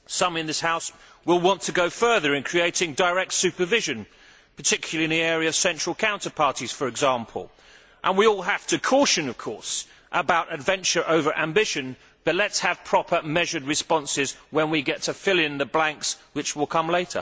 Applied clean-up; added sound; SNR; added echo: none; none; none; none.